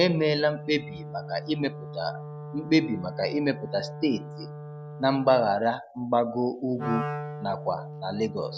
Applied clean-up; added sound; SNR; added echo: none; Wind instrument, woodwind instrument; 11 dB; none.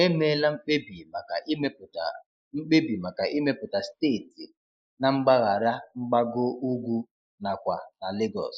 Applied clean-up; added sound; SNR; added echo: neural mask model Resemble Enhance denoiser.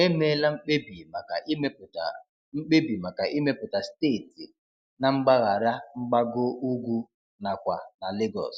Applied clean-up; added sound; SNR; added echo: none; none; none; none.